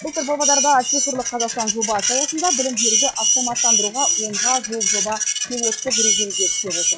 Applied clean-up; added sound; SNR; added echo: classical method log-MMSE.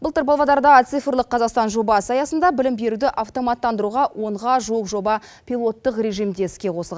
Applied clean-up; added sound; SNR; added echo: none; none; none; none.